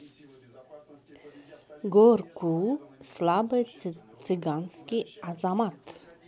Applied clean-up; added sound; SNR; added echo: none; none; none; none.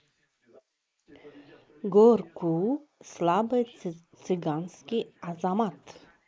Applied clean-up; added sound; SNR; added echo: neural mask model Resemble Enhance denoiser.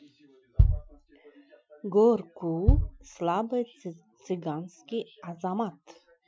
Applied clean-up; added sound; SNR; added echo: classical method Wiener filter.